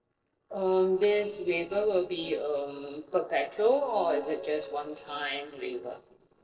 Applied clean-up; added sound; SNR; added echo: neural separator model SepFormer DNS4.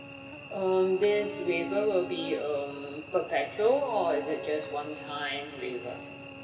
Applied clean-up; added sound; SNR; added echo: none; Cricket / Buzz; 12 dB; reverberation time 2.8 s.